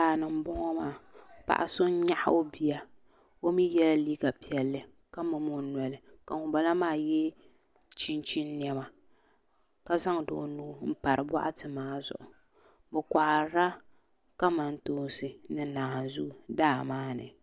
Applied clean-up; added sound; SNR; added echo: none; none; none; none.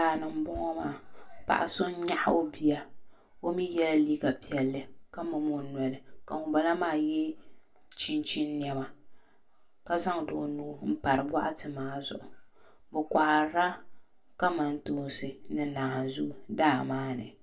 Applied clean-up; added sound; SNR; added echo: none; none; none; reverberation time 0.2 s.